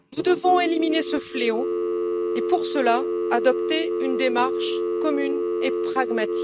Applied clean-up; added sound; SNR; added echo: neural mask model RNNoise.